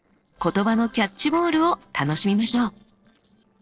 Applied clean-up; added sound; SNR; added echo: neural separator model SepFormer DNS4.